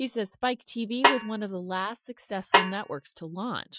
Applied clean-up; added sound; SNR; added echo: classical method Wiener filter.